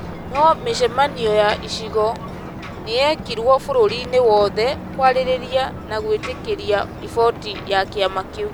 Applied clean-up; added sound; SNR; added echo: none; Ocean; 12 dB; none.